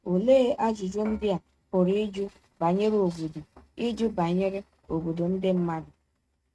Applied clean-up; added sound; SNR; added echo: neural mask model RNNoise.